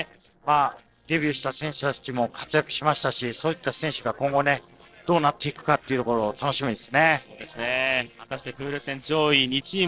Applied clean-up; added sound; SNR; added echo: neural separator model SepFormer DNS4.